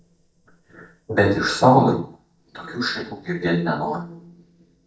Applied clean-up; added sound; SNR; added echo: neural mask model DeepFilterNet 3.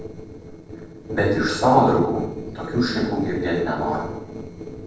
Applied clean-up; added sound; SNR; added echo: neural separator model SepFormer DNS4.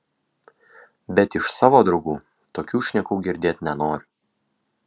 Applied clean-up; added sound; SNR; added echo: none; none; none; none.